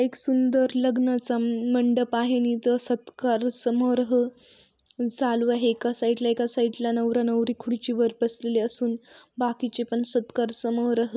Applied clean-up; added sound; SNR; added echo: none; none; none; none.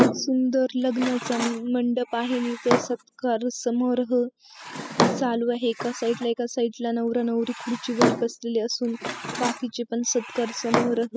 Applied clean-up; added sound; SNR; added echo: classical method spectral subtraction.